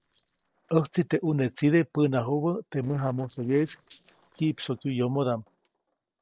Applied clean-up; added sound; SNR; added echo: neural separator model SepFormer DNS4.